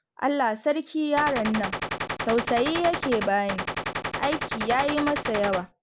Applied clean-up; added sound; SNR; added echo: none; Gunshot, gunfire; 3 dB; none.